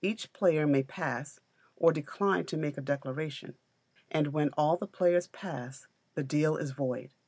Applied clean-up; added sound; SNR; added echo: none; none; none; none.